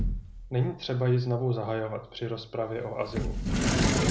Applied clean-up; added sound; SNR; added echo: none; Sliding door; 0 dB; none.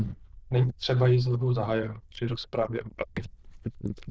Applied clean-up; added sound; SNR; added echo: neural diffusion model UNIVERSE++.